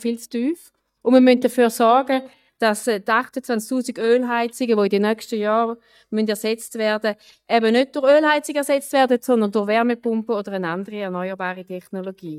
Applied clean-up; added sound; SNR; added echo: neural mask model DeepFilterNet 3.